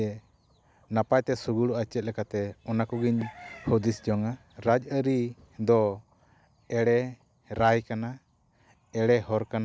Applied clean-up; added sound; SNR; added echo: none; none; none; none.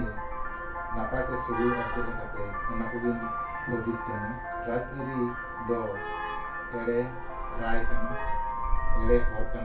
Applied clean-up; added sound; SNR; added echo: none; Vehicle horn, car horn, honking; -4 dB; reverberation time 0.2 s.